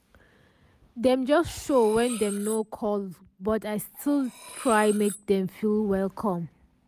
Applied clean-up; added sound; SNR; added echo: none; Cutlery, silverware; 15 dB; none.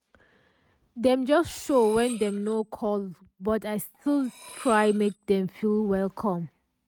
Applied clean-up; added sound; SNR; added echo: neural mask model RNNoise.